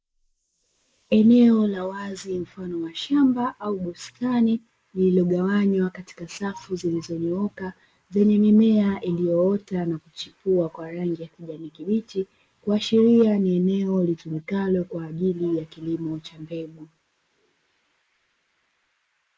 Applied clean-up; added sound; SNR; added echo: neural mask model Resemble Enhance denoiser.